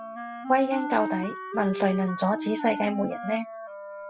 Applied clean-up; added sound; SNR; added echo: classical method spectral subtraction.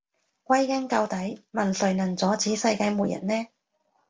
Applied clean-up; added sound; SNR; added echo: none; none; none; none.